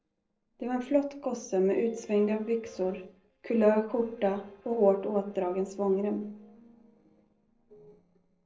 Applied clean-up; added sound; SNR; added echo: neural separator model SepFormer DNS4.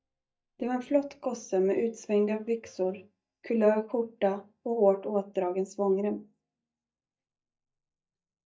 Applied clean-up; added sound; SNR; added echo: neural mask model DeepFilterNet 3.